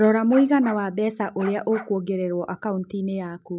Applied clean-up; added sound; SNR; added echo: none; Bark; 17 dB; none.